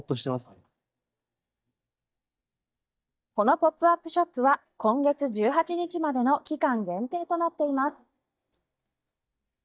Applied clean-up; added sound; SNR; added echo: neural mask model DeepFilterNet 3.